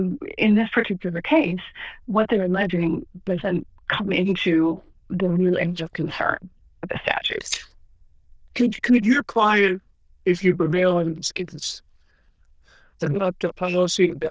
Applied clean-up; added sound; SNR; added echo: neural diffusion model UNIVERSE++.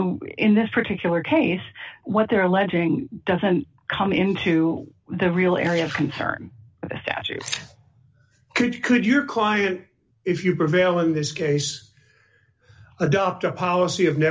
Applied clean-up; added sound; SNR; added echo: none; none; none; none.